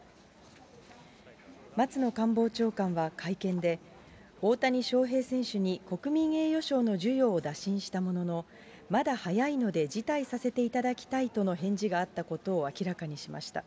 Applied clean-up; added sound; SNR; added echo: none; none; none; none.